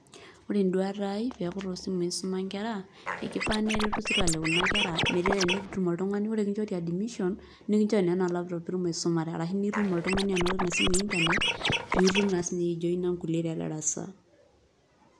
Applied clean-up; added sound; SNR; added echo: none; Scratching (performance technique); 0 dB; none.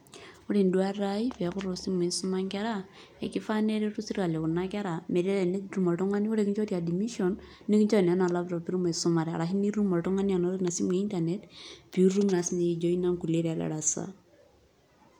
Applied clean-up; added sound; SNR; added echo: none; none; none; none.